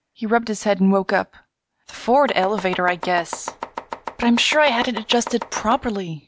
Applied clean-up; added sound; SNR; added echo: none; Domestic sounds, home sounds; 12 dB; none.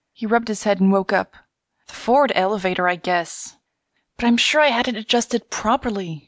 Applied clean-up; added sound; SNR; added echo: none; none; none; none.